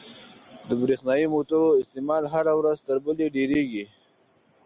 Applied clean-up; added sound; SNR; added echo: none; none; none; none.